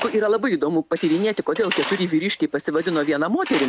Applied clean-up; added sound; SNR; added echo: none; Tools; 13 dB; none.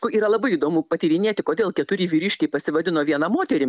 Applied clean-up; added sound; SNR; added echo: none; none; none; none.